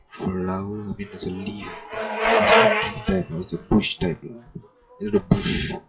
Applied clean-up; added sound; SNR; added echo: classical method WPE with log-MMSE.